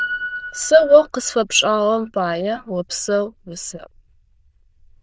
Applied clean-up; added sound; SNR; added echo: neural diffusion model UNIVERSE++.